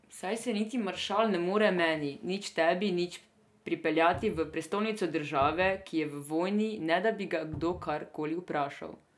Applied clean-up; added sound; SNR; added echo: none; Cupboard open or close; 13 dB; none.